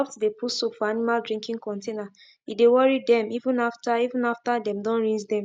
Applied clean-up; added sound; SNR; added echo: none; none; none; none.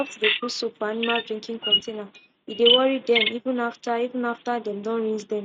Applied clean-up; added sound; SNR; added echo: neural mask model RNNoise.